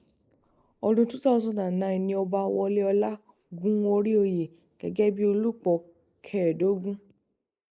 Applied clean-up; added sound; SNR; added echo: neural mask model Resemble Enhance denoiser.